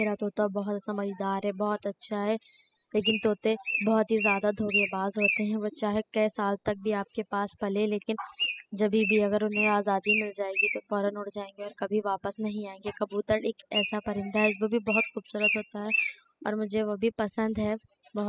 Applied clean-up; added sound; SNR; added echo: classical method spectral subtraction.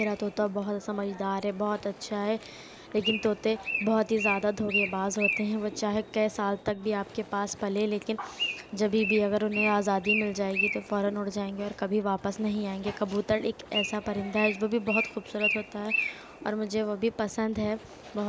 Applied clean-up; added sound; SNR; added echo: none; Bird; 7 dB; none.